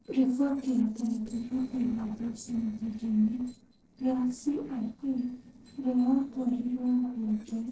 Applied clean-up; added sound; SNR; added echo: neural separator model SepFormer DNS4.